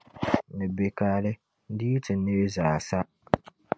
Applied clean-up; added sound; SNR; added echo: none; none; none; none.